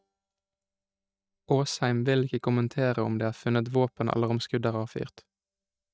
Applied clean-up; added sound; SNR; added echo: neural mask model DeepFilterNet 3.